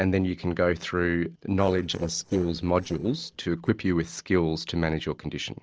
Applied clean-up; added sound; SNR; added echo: neural separator model SepFormer DNS4.